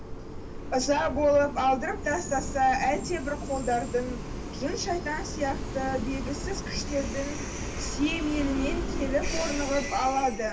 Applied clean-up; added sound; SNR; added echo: none; Train; 5 dB; reverberation time 0.2 s.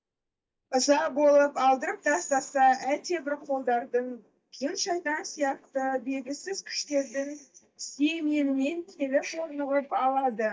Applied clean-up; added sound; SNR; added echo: neural mask model DeepFilterNet 3.